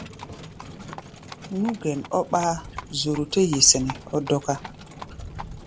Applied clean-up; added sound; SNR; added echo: none; Livestock, farm animals, working animals; 13 dB; none.